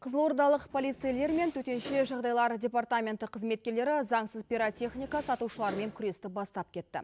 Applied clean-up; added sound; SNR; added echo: none; Door; 17 dB; none.